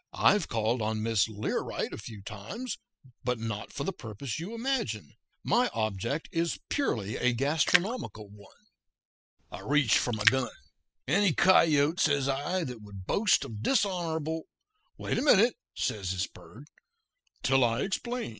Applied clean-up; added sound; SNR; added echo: classical method spectral subtraction.